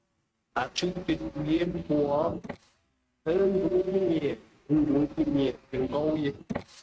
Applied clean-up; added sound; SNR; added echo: neural mask model RNNoise.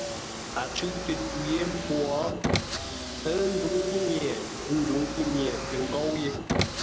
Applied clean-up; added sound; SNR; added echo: none; Car; 2 dB; none.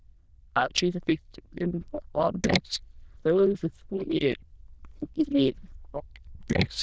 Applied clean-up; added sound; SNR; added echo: neural diffusion model UNIVERSE++.